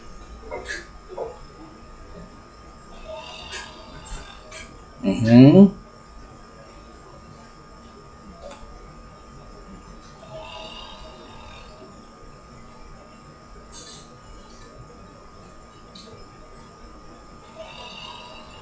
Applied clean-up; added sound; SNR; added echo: classical method log-MMSE.